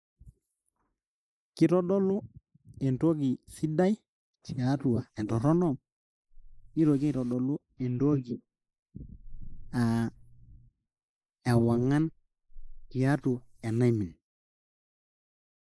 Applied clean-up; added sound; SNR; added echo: neural mask model Resemble Enhance denoiser.